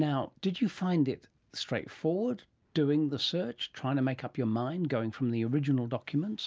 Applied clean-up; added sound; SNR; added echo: none; none; none; none.